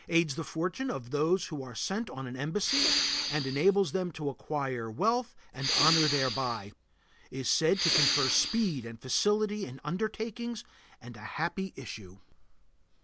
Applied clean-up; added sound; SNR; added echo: none; Respiratory sounds; -1 dB; none.